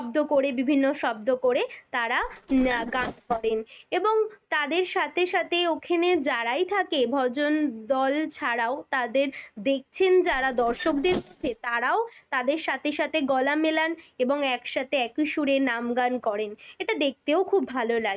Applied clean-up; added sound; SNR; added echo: neural mask model RNNoise.